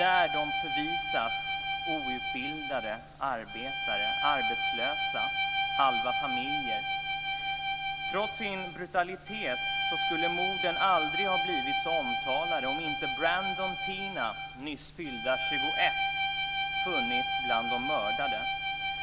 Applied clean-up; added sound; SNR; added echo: none; Bowed string instrument; -2 dB; none.